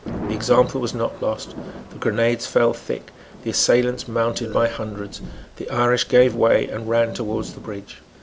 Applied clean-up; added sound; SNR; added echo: none; Burping, eructation + Thunder / Rain; 14 dB; none.